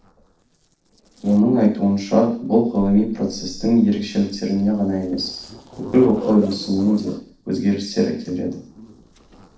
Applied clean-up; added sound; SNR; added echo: neural separator model SepFormer DNS4.